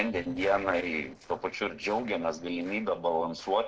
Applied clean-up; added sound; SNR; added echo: neural separator model SepFormer DNS4.